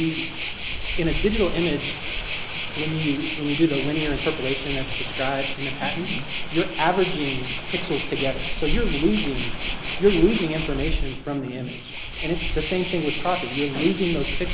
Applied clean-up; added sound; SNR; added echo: none; Waves, surf; -5 dB; none.